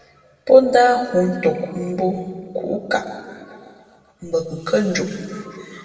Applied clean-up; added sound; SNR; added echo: none; none; none; reverberation time 2.2 s.